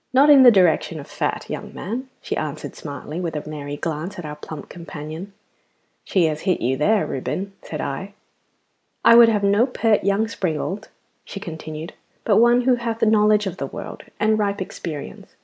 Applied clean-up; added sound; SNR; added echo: none; none; none; none.